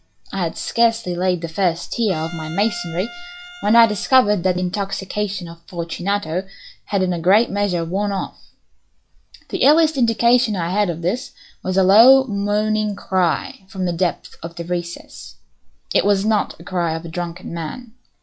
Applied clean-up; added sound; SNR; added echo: classical method log-MMSE.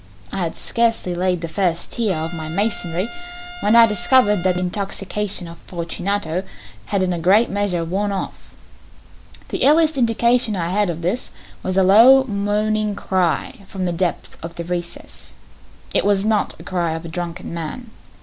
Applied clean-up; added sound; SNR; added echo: none; Trumpet; 15 dB; none.